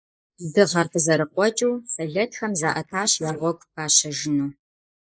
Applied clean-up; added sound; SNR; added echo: neural mask model Resemble Enhance denoiser.